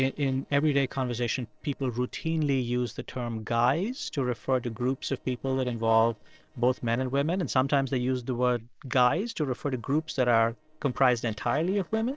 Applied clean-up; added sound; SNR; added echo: neural separator model SepFormer DNS4.